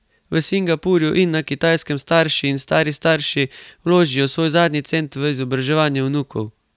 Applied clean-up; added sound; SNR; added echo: none; none; none; none.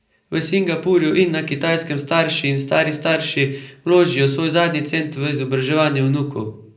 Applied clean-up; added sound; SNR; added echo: none; none; none; reverberation time 0.5 s.